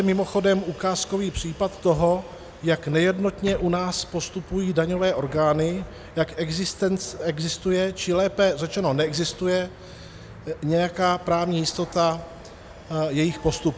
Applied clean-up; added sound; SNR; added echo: none; Bus; 19 dB; none.